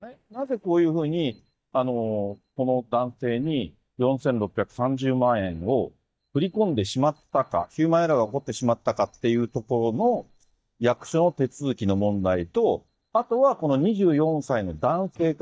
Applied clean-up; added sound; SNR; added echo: neural mask model DeepFilterNet 3.